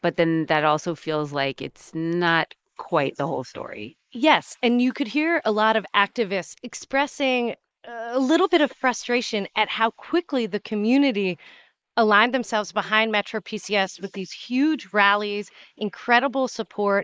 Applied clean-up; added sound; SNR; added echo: neural mask model Resemble Enhance denoiser.